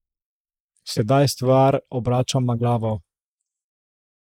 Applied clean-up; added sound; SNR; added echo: neural mask model Resemble Enhance denoiser.